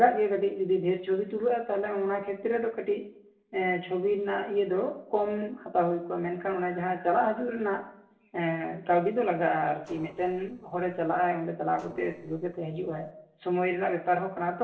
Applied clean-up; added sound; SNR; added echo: neural separator model SepFormer DNS4.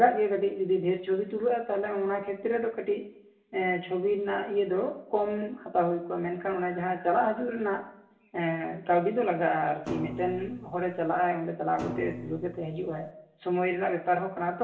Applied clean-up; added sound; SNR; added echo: none; Thump, thud; 11 dB; reverberation time 0.7 s.